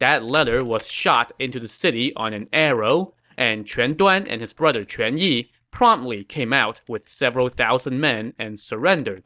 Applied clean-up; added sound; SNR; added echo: neural mask model DeepFilterNet 3.